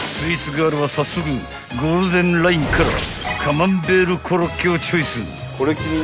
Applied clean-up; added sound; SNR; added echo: none; none; none; none.